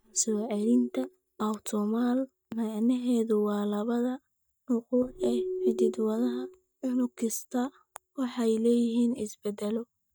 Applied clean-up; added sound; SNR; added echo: neural mask model DeepFilterNet 3.